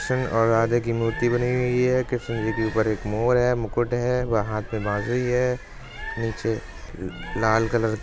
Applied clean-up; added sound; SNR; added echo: none; Bird; 15 dB; none.